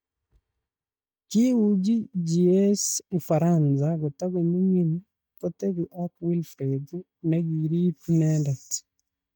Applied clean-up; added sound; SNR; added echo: neural mask model DeepFilterNet 3.